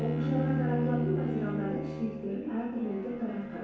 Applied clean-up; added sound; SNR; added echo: none; Bowed string instrument; 1 dB; reverberation time 0.7 s.